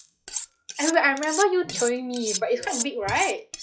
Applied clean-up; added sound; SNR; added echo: classical method log-MMSE.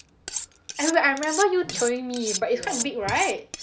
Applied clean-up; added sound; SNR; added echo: none; Cutlery, silverware; 8 dB; none.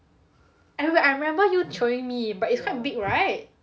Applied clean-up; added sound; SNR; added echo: none; none; none; none.